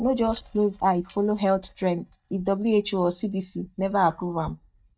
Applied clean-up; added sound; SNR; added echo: neural mask model DeepFilterNet 3.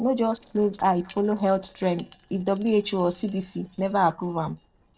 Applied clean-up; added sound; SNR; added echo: neural separator model SepFormer DNS4.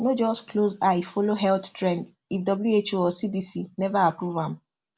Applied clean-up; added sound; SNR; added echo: none; none; none; none.